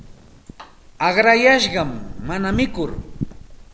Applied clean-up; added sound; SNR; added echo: none; Fire; 11 dB; none.